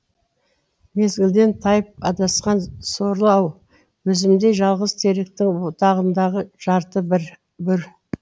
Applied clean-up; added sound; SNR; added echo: none; none; none; none.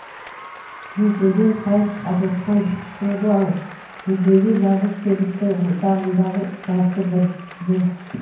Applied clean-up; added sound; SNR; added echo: none; Applause; 19 dB; reverberation time 0.9 s.